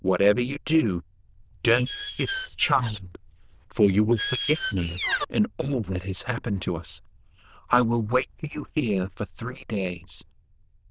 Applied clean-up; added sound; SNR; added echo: neural diffusion model UNIVERSE++.